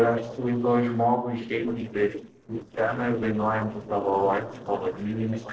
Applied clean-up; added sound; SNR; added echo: neural separator model SepFormer DNS4.